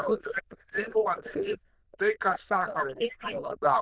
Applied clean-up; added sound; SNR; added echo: neural diffusion model UNIVERSE++.